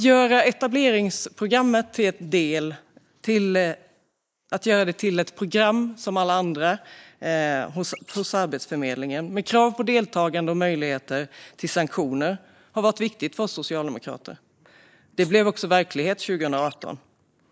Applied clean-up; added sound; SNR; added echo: neural mask model Resemble Enhance denoiser.